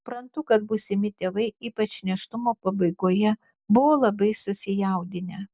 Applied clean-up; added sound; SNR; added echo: none; none; none; none.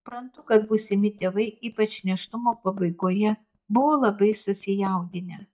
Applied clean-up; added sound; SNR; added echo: neural mask model DeepFilterNet 3.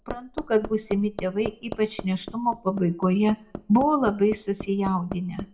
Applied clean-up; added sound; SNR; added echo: none; Hammer; 14 dB; reverberation time 0.4 s.